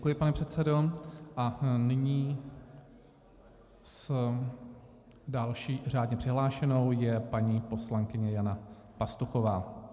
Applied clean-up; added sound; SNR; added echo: none; none; none; none.